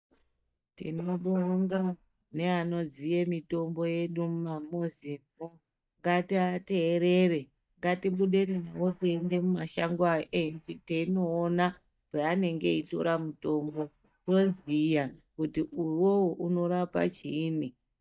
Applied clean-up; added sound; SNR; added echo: neural mask model DeepFilterNet 3.